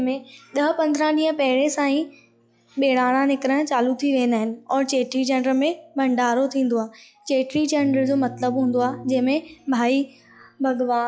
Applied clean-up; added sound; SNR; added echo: classical method log-MMSE.